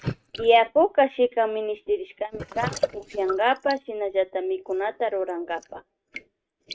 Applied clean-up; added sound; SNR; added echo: neural mask model RNNoise.